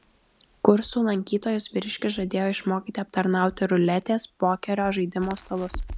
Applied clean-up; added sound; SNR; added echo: none; Crackle; 18 dB; none.